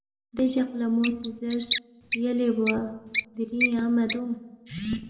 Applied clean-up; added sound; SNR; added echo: none; Bird; 5 dB; reverberation time 0.8 s.